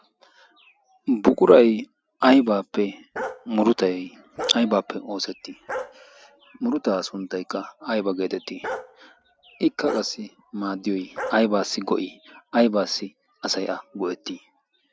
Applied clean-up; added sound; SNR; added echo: none; Bark; 13 dB; none.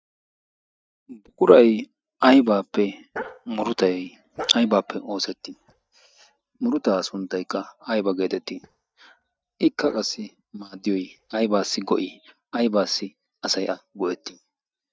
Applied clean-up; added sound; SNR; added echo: neural mask model DeepFilterNet 3.